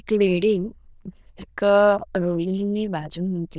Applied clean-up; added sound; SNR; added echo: neural diffusion model UNIVERSE++.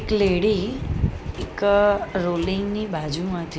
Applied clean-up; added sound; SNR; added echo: none; Slam; 20 dB; none.